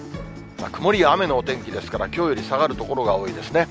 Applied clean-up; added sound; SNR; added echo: none; none; none; none.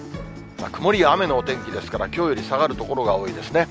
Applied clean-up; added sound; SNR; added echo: none; Wind instrument, woodwind instrument; 20 dB; none.